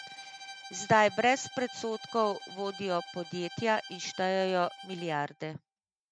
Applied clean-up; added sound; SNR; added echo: none; Bowed string instrument; 16 dB; none.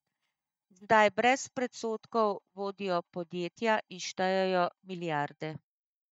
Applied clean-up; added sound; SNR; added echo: neural mask model DeepFilterNet 3.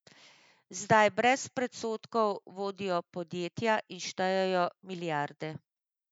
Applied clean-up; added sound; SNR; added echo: none; none; none; none.